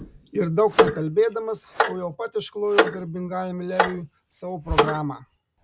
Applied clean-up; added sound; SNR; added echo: none; Clock; 0 dB; none.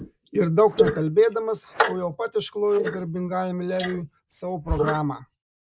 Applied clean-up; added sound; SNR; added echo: neural mask model Resemble Enhance denoiser.